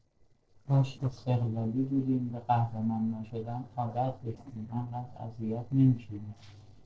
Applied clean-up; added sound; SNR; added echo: neural separator model SepFormer DNS4.